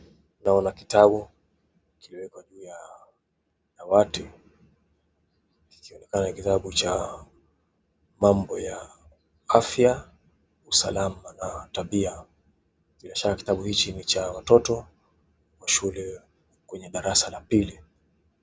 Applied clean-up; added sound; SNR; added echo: none; none; none; none.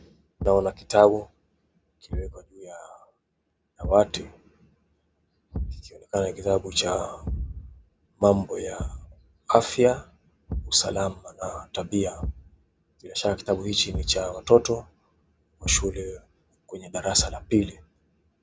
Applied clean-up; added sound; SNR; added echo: none; Thump, thud; 12 dB; none.